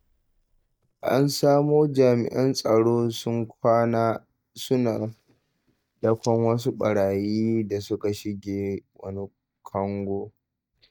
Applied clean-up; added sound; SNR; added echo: neural mask model DeepFilterNet 3.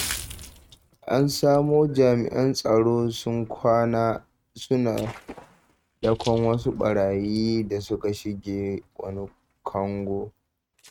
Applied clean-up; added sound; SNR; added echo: neural mask model RNNoise.